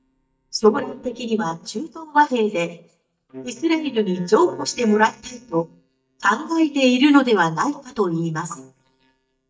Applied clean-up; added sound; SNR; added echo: neural mask model DeepFilterNet 3.